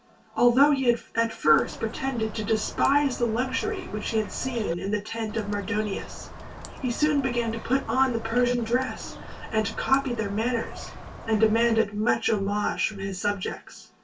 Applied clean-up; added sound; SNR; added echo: none; Bird; 11 dB; reverberation time 0.2 s.